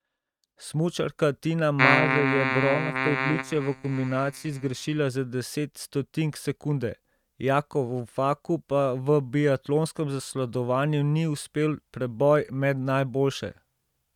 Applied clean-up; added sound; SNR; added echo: neural mask model RNNoise.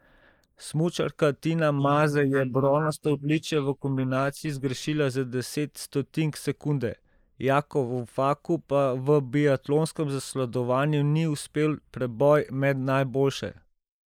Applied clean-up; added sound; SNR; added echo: neural mask model Resemble Enhance denoiser.